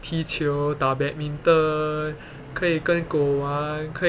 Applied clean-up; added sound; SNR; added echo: none; none; none; none.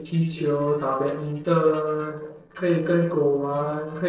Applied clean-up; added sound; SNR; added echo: neural separator model SepFormer DNS4.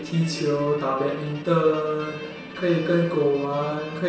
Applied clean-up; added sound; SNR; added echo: none; Guitar; 17 dB; reverberation time 0.7 s.